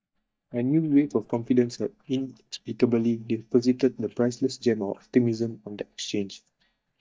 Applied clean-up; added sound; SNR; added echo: neural mask model DeepFilterNet 3.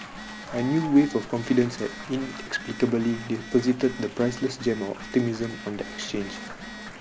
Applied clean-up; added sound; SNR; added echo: none; Telephone + Applause / Crowd / Cheering; 13 dB; none.